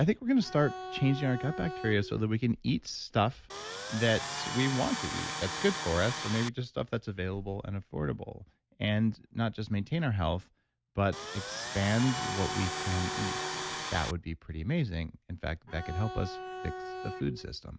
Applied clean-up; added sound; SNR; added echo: none; Bowed string instrument + Tools; 6 dB; none.